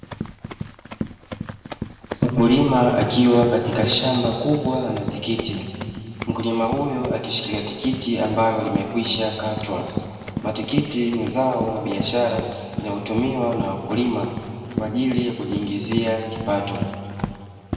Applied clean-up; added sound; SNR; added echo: none; Run; 9 dB; reverberation time 2.3 s.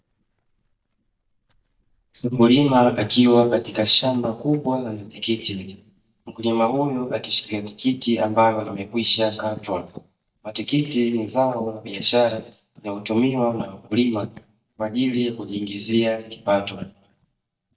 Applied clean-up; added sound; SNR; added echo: neural mask model DeepFilterNet 3.